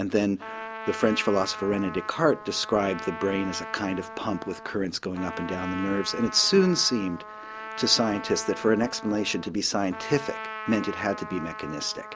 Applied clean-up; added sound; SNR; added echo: none; Trumpet; 11 dB; none.